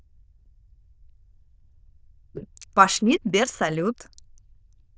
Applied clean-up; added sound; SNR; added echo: neural diffusion model UNIVERSE++.